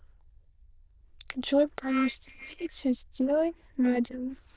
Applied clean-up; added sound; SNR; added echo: neural diffusion model UNIVERSE++.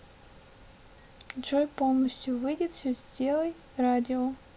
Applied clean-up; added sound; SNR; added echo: none; none; none; none.